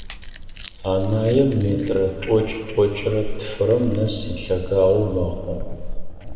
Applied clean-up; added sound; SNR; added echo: none; Chewing, mastication; 8 dB; reverberation time 2.1 s.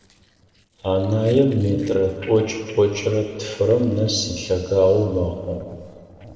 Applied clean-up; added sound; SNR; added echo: neural separator model SepFormer DNS4.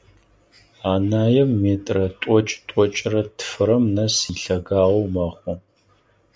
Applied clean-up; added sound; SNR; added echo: none; none; none; none.